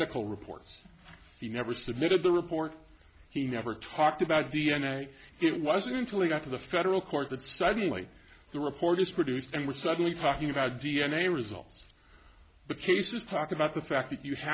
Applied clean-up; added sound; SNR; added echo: none; none; none; none.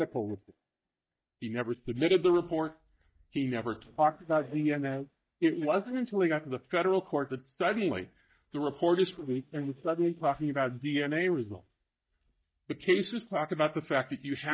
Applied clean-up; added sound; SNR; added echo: neural mask model DeepFilterNet 3.